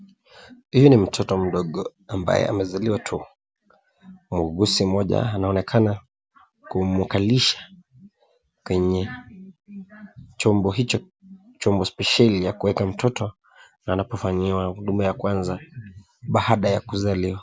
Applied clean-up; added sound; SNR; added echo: none; none; none; none.